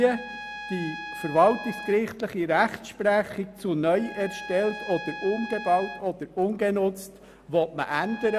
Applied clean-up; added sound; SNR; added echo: none; Trumpet; 14 dB; none.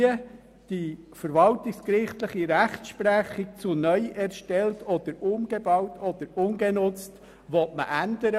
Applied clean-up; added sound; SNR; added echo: none; none; none; none.